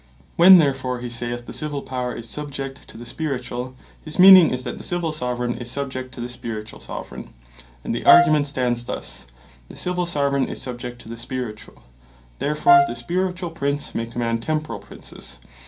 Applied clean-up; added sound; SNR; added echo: none; Brass instrument; 0 dB; reverberation time 0.3 s.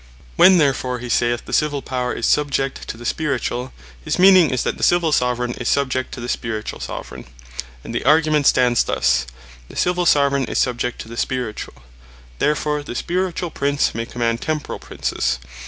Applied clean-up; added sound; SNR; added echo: none; none; none; none.